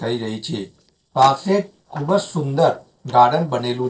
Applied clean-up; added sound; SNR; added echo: neural separator model SepFormer DNS4.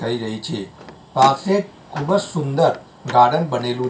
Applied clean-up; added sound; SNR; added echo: none; Car; 17 dB; reverberation time 0.2 s.